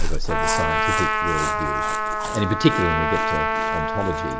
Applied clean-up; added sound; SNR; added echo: none; Chewing, mastication + Trumpet; -4 dB; none.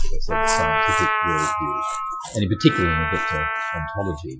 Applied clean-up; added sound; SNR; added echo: classical method Wiener filter.